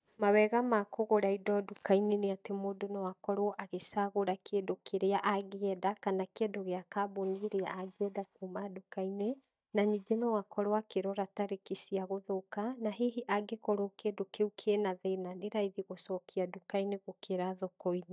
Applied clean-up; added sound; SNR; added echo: neural mask model DeepFilterNet 3.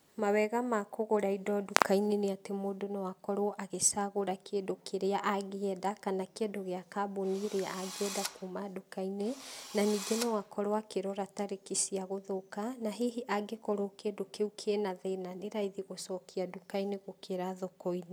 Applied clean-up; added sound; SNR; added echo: none; Drill; 10 dB; none.